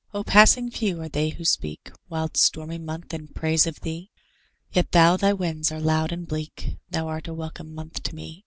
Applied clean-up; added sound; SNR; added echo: none; none; none; none.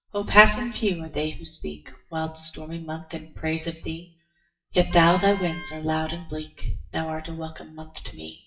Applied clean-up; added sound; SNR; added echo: classical method WPE with log-MMSE.